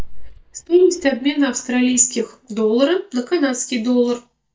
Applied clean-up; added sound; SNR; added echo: neural mask model DeepFilterNet 3.